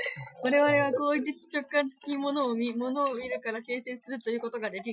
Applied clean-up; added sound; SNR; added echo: classical method Wiener filter.